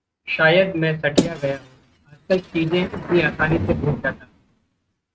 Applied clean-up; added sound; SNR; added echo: neural mask model RNNoise.